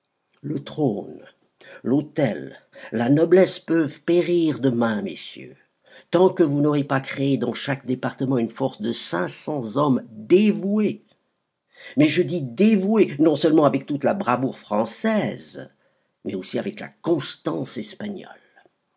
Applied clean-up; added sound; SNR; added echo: none; none; none; none.